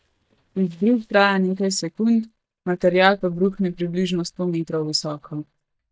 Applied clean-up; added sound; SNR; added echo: neural mask model DeepFilterNet 3.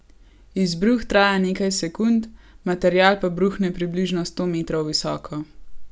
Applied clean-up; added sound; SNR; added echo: none; none; none; none.